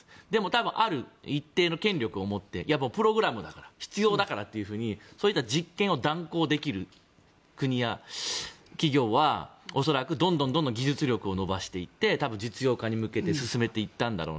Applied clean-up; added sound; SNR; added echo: none; none; none; none.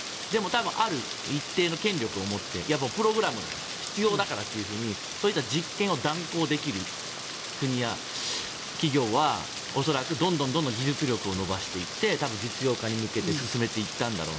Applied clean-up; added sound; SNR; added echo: none; Rain; 7 dB; none.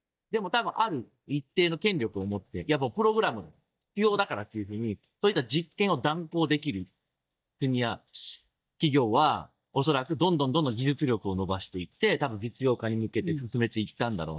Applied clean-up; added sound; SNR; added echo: neural mask model DeepFilterNet 3.